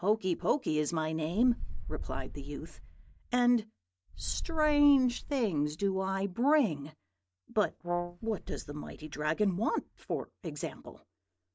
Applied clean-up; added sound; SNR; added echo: neural mask model DeepFilterNet 3.